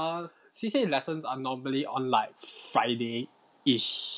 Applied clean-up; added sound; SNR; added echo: none; none; none; none.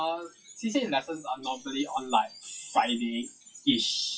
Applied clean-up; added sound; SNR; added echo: classical method WPE with log-MMSE.